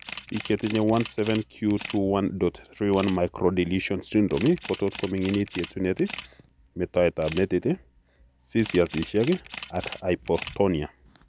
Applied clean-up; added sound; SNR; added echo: none; Camera; 16 dB; none.